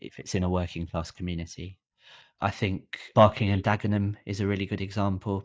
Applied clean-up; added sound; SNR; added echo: neural mask model DeepFilterNet 3.